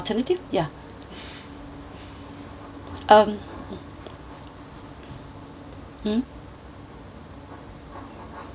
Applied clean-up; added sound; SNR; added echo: none; none; none; none.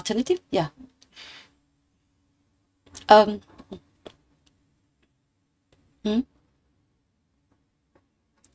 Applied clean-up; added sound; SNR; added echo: neural mask model RNNoise.